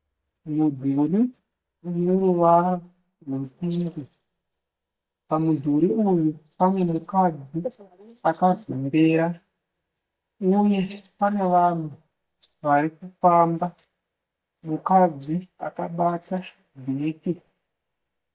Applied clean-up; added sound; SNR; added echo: neural mask model DeepFilterNet 3.